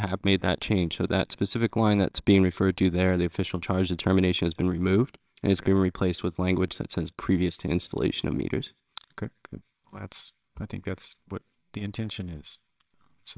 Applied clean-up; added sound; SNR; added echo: neural separator model SepFormer WHAMR!.